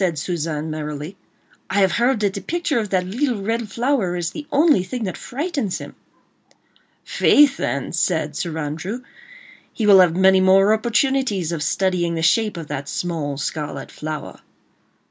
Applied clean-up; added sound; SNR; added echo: none; none; none; none.